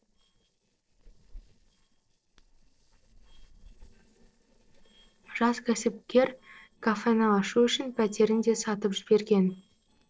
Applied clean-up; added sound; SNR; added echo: neural separator model SepFormer DNS4.